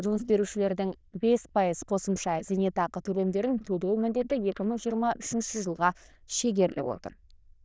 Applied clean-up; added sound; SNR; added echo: neural diffusion model UNIVERSE++.